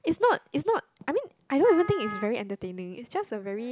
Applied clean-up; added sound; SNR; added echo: none; Wind instrument, woodwind instrument; 13 dB; none.